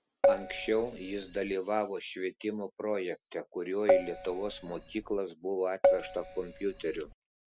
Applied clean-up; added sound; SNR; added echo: none; Keyboard (musical); -3 dB; none.